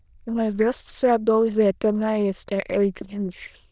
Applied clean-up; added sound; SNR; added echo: neural diffusion model UNIVERSE++.